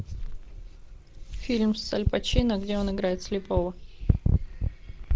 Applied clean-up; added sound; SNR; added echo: none; none; none; none.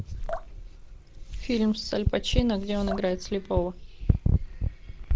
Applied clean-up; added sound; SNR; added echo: none; Drip; 17 dB; none.